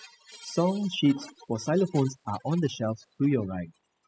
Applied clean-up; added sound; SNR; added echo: classical method spectral subtraction.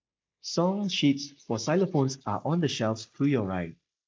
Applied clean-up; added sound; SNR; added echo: neural mask model Resemble Enhance denoiser.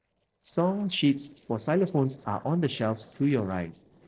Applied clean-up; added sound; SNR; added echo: neural separator model SepFormer DNS4.